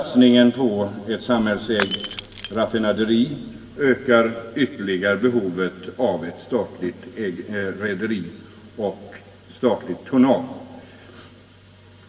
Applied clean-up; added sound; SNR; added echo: none; Shatter / Crushing; 12 dB; reverberation time 2.0 s.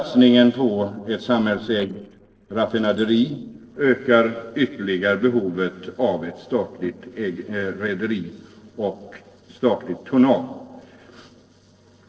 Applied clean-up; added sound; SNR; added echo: neural separator model SepFormer DNS4.